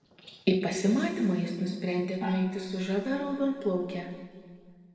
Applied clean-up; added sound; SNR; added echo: neural separator model SepFormer DNS4.